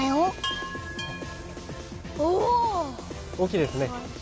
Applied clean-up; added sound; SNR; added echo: none; Chime; 13 dB; none.